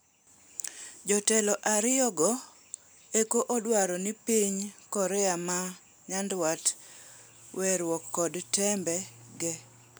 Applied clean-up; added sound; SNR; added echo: none; none; none; none.